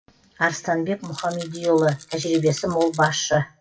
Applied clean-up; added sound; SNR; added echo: classical method WPE with log-MMSE.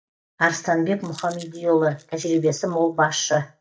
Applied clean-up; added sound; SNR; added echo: neural mask model DeepFilterNet 3.